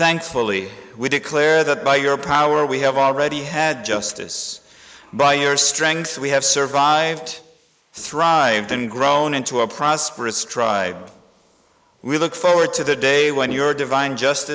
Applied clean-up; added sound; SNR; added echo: neural mask model Resemble Enhance denoiser.